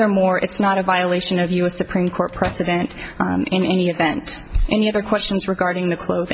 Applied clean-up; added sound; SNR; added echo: none; Microwave oven; 17 dB; none.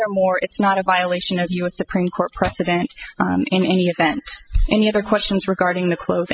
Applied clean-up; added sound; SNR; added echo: classical method spectral subtraction.